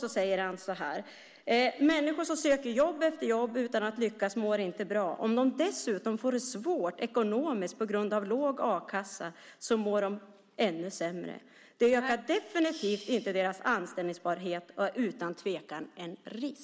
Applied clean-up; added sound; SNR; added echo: none; none; none; none.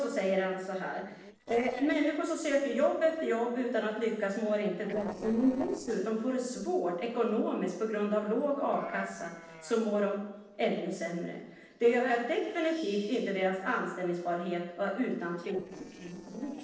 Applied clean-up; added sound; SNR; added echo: neural separator model SepFormer DNS4.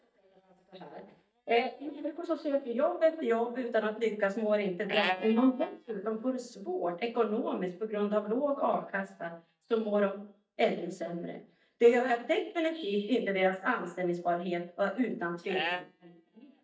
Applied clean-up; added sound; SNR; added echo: neural mask model DeepFilterNet 3.